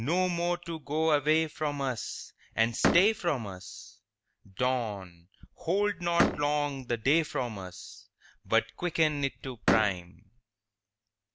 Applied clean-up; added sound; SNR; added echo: none; Slam; 2 dB; none.